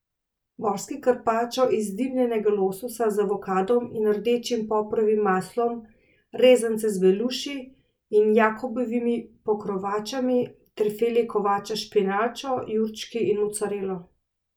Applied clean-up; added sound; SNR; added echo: none; none; none; none.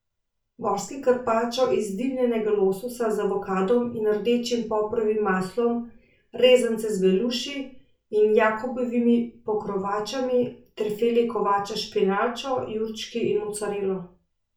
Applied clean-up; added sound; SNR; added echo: none; none; none; reverberation time 0.3 s.